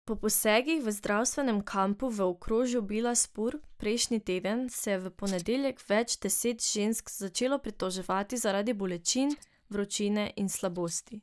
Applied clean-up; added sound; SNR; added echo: neural mask model DeepFilterNet 3.